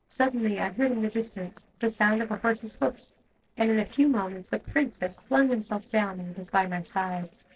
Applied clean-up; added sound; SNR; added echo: neural separator model SepFormer DNS4.